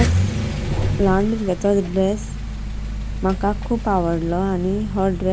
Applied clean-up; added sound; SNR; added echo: none; Accelerating, revving, vroom; 2 dB; none.